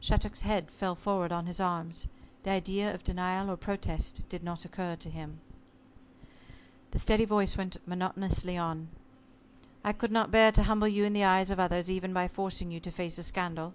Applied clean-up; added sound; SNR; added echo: none; none; none; none.